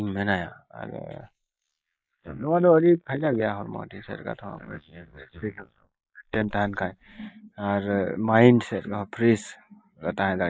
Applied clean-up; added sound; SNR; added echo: neural mask model Resemble Enhance denoiser.